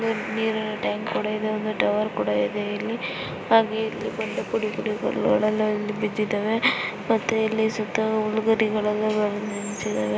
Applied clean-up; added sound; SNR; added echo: none; none; none; none.